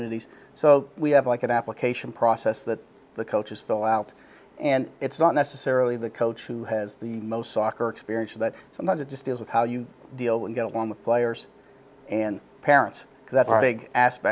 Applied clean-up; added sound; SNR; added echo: none; none; none; none.